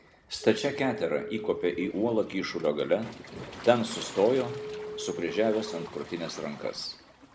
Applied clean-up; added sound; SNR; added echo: none; Waves, surf + Telephone; 11 dB; none.